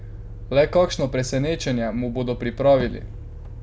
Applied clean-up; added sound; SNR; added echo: none; Motor vehicle (road); 12 dB; none.